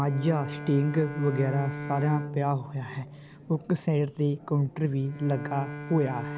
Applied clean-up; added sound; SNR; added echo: none; Bowed string instrument; 10 dB; none.